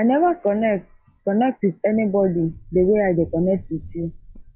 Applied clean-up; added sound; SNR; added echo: classical method log-MMSE.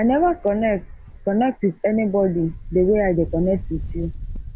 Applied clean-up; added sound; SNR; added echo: none; Wind; 12 dB; none.